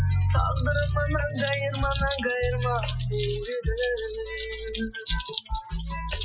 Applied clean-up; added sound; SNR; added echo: classical method Wiener filter.